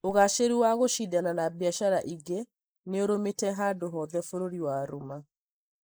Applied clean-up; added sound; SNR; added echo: neural mask model Resemble Enhance denoiser.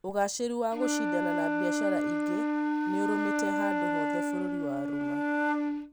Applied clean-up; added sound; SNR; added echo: none; Wind instrument, woodwind instrument; -5 dB; none.